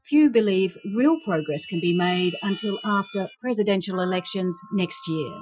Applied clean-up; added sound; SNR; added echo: classical method Wiener filter.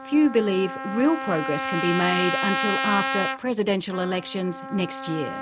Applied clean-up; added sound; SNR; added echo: none; Trumpet; 5 dB; none.